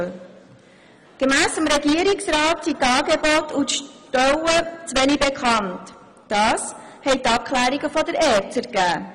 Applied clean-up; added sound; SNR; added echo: none; none; none; none.